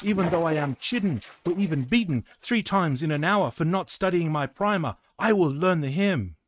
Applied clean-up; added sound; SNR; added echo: neural mask model RNNoise.